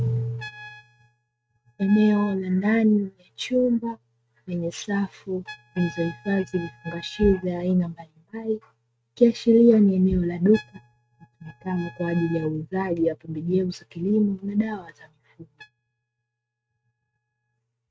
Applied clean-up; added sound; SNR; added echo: neural mask model RNNoise.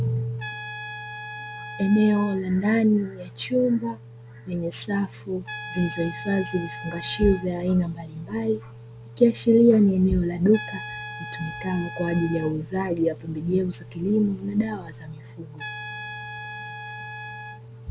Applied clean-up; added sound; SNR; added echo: none; Trumpet; 15 dB; none.